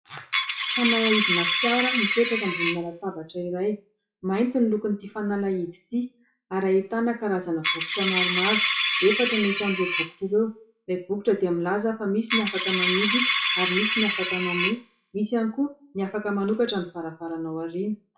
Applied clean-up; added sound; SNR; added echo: classical method WPE with log-MMSE.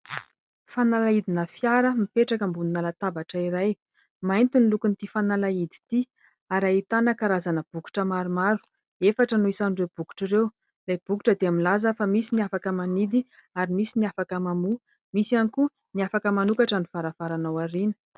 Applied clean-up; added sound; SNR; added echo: none; none; none; none.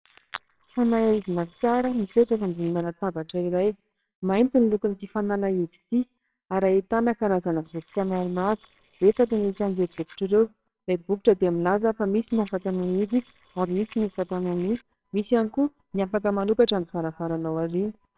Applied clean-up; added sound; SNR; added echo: neural separator model SepFormer WHAMR!.